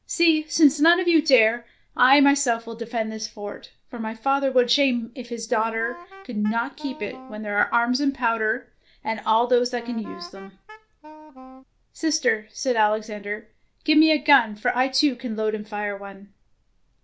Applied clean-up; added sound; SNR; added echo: none; Wind instrument, woodwind instrument; 18 dB; none.